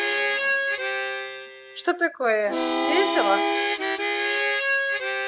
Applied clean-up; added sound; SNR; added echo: none; Harmonica; -4 dB; none.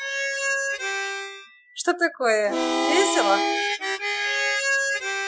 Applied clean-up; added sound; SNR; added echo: classical method Wiener filter.